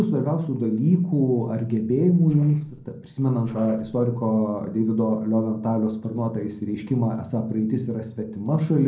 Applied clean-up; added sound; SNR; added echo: neural separator model SepFormer DNS4.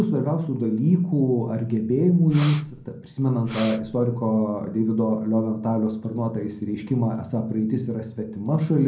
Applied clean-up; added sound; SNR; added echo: none; Breathing; 10 dB; reverberation time 0.5 s.